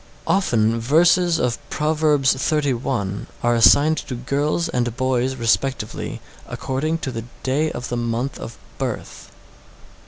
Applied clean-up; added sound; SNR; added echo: none; none; none; none.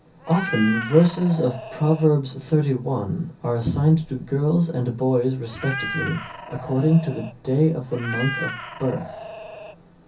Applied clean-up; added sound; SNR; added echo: none; Meow; 11 dB; reverberation time 0.3 s.